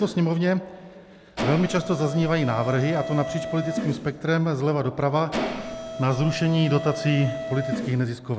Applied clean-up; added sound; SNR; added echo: none; Mechanisms; 8 dB; none.